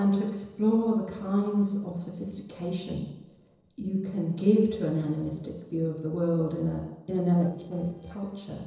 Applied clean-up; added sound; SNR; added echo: neural separator model SepFormer DNS4.